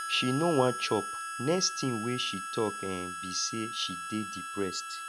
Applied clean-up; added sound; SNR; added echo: none; Harmonica; 6 dB; none.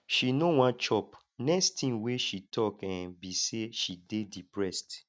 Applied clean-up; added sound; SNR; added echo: none; none; none; none.